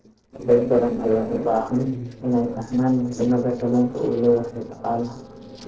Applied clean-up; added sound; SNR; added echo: neural separator model SepFormer DNS4.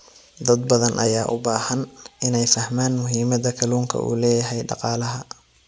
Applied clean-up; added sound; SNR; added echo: none; none; none; none.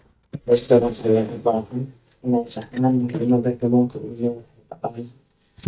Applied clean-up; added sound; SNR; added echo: neural mask model DeepFilterNet 3.